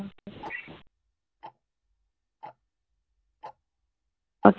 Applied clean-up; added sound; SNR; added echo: none; Tick-tock; 19 dB; none.